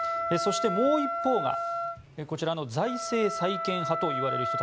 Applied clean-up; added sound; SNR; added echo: none; Wind instrument, woodwind instrument; 2 dB; none.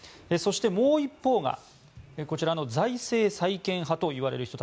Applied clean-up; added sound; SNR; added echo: none; none; none; none.